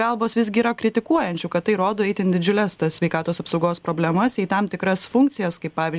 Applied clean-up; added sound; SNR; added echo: none; none; none; none.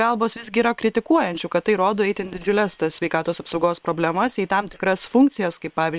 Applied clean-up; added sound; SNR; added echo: neural separator model SepFormer WHAM!.